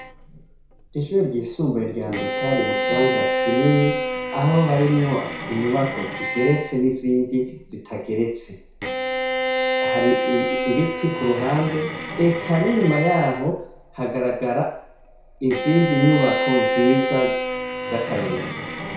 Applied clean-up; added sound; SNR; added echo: none; Bowed string instrument; 4 dB; reverberation time 0.6 s.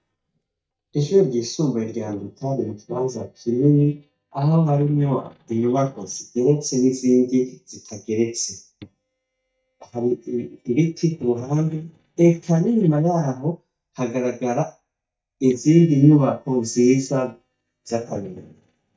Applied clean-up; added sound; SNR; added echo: neural mask model DeepFilterNet 3.